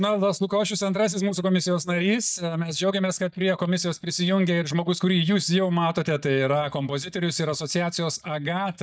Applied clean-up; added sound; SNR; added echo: neural mask model DeepFilterNet 3.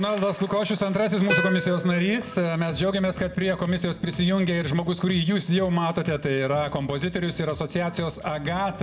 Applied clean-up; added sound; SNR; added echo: none; Plucked string instrument; 9 dB; reverberation time 0.2 s.